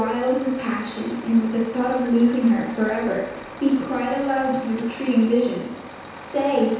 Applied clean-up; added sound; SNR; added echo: none; Truck; 16 dB; reverberation time 0.9 s.